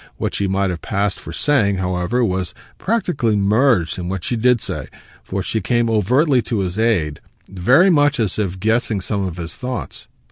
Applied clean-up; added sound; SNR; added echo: none; none; none; none.